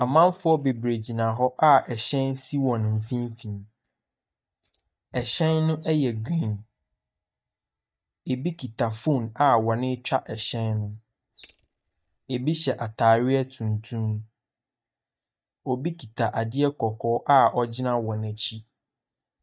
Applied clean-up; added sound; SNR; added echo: neural mask model DeepFilterNet 3.